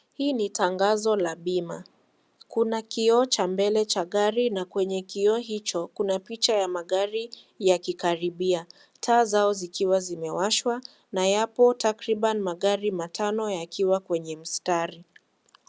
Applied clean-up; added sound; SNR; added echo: none; none; none; none.